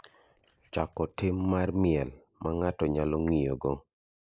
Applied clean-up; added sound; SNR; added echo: neural mask model Resemble Enhance denoiser.